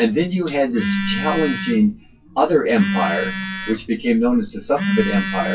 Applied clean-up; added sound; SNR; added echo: classical method WPE with log-MMSE.